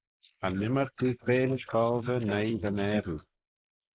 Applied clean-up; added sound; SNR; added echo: neural mask model Resemble Enhance denoiser.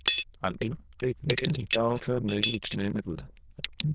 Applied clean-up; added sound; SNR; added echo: neural diffusion model UNIVERSE++.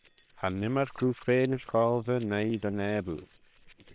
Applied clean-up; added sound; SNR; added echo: neural separator model SepFormer WHAM!.